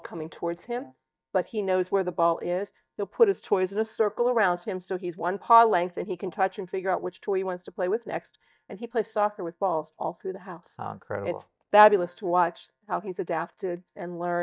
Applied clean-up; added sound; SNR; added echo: neural mask model DeepFilterNet 3.